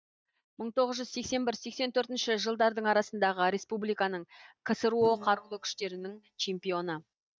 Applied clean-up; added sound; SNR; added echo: neural mask model DeepFilterNet 3.